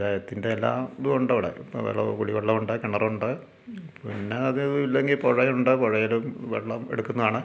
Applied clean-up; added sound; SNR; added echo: none; none; none; none.